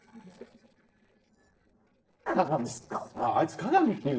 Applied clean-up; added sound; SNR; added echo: neural separator model SepFormer DNS4.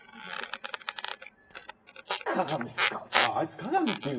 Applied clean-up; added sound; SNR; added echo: none; Squeak; -1 dB; reverberation time 1.5 s.